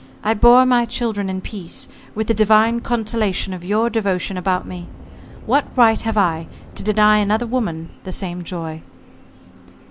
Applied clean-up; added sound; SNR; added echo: none; none; none; none.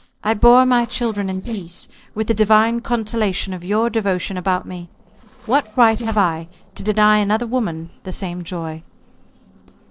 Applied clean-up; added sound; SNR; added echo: neural separator model SepFormer DNS4.